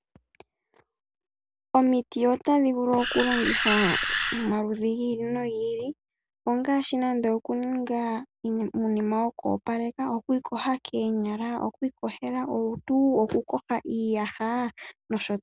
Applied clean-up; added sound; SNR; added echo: none; Animal; 0 dB; none.